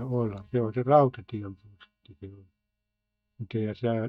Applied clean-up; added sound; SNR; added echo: neural mask model DeepFilterNet 3.